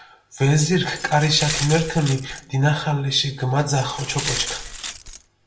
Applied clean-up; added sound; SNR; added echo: none; Glass; 9 dB; reverberation time 0.4 s.